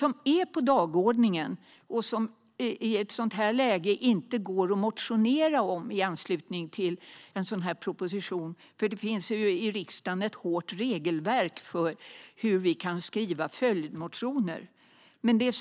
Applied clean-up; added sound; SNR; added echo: none; none; none; none.